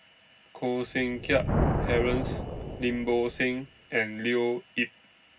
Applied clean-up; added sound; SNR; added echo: none; Thunder; 4 dB; reverberation time 0.4 s.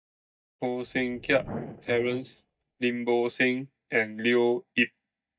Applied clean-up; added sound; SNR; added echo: neural mask model DeepFilterNet 3.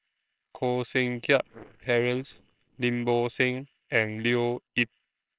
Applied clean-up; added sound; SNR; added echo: neural separator model SepFormer WHAMR!.